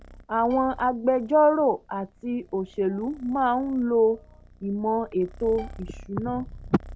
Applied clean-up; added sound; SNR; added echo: none; Bowed string instrument + Purr; 19 dB; none.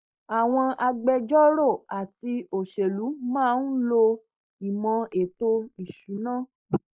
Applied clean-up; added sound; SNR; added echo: neural mask model Resemble Enhance denoiser.